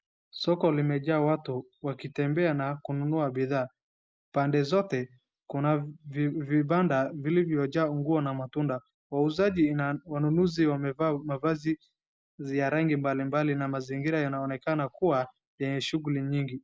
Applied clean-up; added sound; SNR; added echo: none; none; none; none.